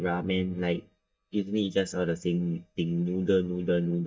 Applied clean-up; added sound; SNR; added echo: neural mask model DeepFilterNet 3.